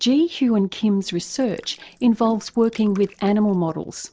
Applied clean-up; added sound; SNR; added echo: neural separator model SepFormer DNS4.